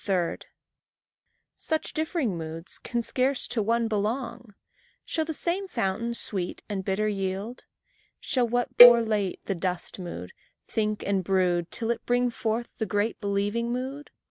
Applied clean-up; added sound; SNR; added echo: none; Cowbell; -4 dB; none.